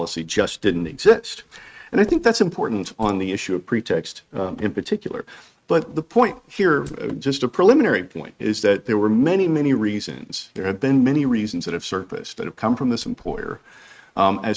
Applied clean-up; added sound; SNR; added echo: neural mask model RNNoise.